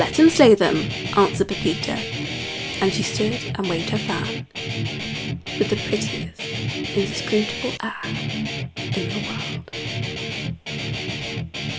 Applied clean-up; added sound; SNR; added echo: none; Guitar; 4 dB; none.